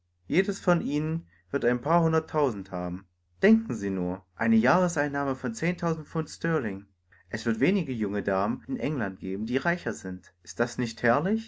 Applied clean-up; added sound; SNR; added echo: none; none; none; none.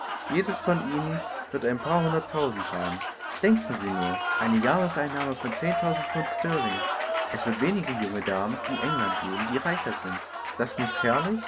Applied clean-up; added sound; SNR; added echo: none; Applause; 3 dB; none.